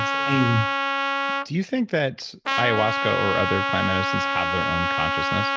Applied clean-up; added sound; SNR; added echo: none; Trumpet; -1 dB; none.